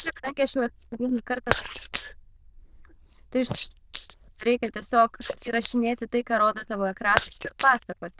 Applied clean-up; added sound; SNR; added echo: neural diffusion model UNIVERSE++.